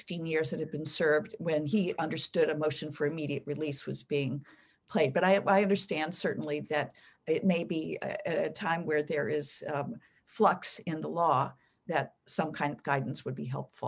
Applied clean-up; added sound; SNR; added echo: none; none; none; none.